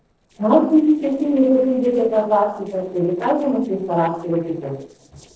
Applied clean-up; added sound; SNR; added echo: neural separator model SepFormer DNS4.